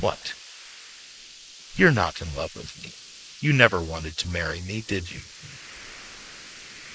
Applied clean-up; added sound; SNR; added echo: neural mask model Resemble Enhance denoiser.